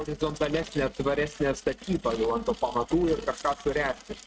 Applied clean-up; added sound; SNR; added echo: neural mask model RNNoise.